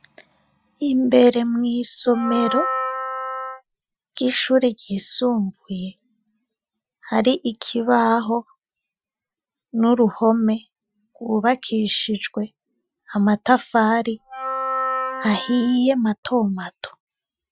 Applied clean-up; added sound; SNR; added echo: classical method Wiener filter.